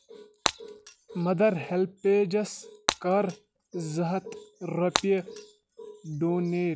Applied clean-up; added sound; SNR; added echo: none; Shatter; 8 dB; none.